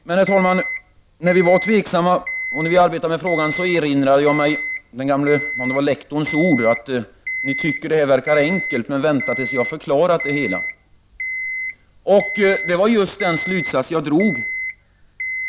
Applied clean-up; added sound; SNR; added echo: none; Alarm; 8 dB; none.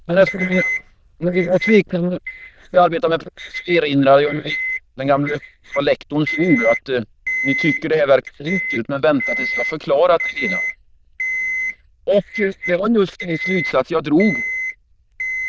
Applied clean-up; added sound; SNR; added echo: neural diffusion model UNIVERSE++.